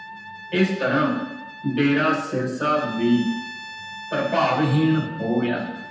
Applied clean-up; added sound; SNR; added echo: none; Brass instrument; 15 dB; reverberation time 0.9 s.